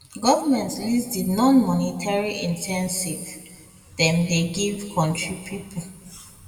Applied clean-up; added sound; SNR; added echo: none; none; none; reverberation time 1.8 s.